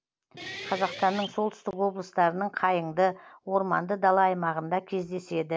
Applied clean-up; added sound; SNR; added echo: none; Guitar; 14 dB; none.